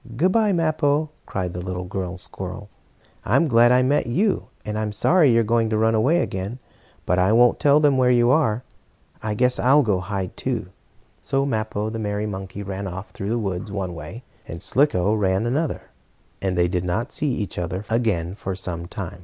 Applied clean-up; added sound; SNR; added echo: none; none; none; none.